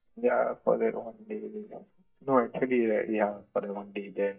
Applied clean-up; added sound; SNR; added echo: neural mask model DeepFilterNet 3.